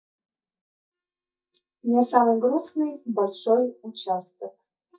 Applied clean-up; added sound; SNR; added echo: neural mask model DeepFilterNet 3.